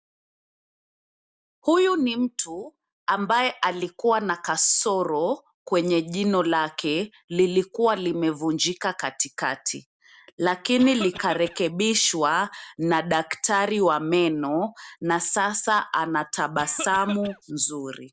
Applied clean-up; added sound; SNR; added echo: none; Cough; 12 dB; none.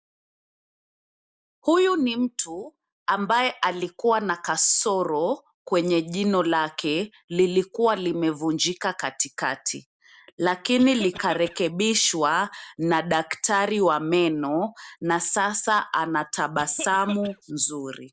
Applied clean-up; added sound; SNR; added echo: neural mask model Resemble Enhance denoiser.